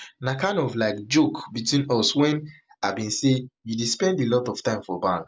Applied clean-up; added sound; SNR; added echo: none; none; none; none.